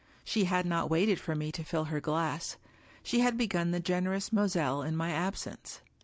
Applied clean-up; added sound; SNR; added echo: none; none; none; none.